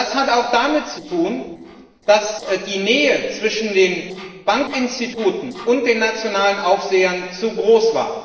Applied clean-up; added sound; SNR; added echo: neural separator model SepFormer DNS4.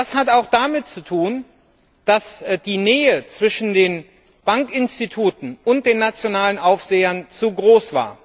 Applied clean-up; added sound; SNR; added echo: none; none; none; none.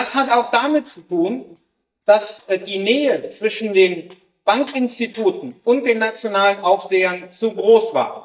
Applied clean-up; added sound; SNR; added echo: neural mask model DeepFilterNet 3.